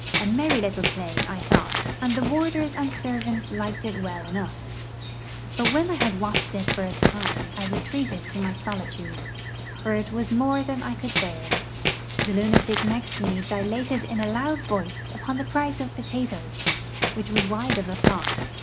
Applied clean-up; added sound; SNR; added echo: none; Run; 0 dB; none.